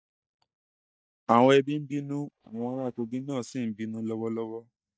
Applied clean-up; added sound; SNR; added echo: neural mask model DeepFilterNet 3.